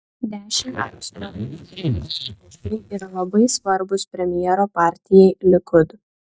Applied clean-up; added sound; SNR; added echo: neural mask model DeepFilterNet 3.